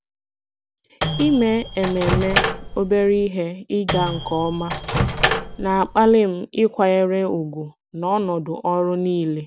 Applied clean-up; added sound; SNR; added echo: none; Microwave oven; 3 dB; none.